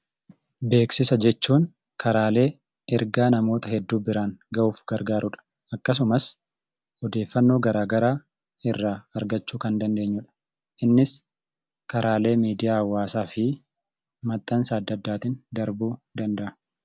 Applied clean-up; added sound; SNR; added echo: none; none; none; none.